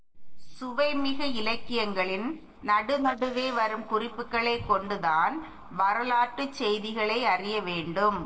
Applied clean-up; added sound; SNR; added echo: neural separator model SepFormer DNS4.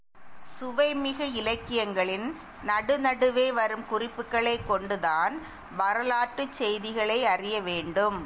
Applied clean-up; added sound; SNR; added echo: none; none; none; none.